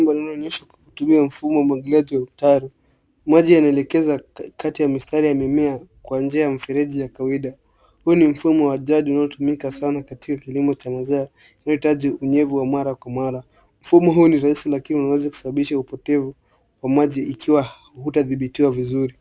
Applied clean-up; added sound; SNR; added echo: none; none; none; none.